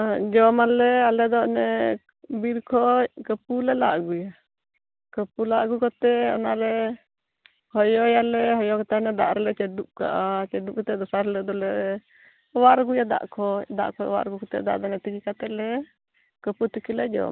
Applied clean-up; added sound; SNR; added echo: none; none; none; none.